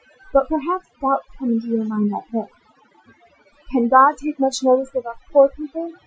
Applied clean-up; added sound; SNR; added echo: classical method Wiener filter.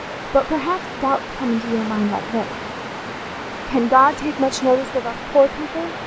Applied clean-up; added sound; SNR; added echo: none; Waves, surf; 9 dB; none.